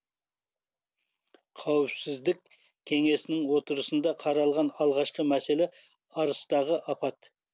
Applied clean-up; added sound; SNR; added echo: none; none; none; none.